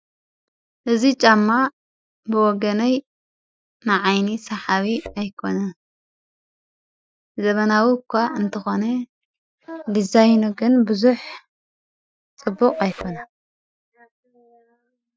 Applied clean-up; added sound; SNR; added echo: classical method Wiener filter.